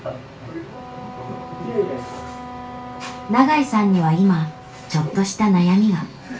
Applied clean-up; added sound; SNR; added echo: none; Wind instrument, woodwind instrument; 17 dB; reverberation time 0.2 s.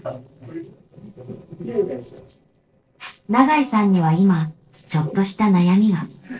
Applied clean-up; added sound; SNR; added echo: neural separator model SepFormer DNS4.